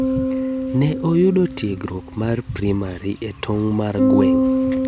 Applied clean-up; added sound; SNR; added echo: none; Bass guitar; 1 dB; none.